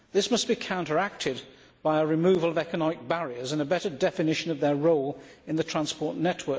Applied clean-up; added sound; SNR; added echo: none; none; none; none.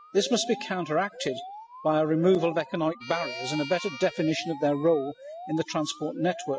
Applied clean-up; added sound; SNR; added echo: classical method spectral subtraction.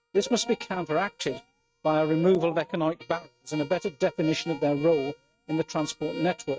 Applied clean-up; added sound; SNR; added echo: neural mask model RNNoise.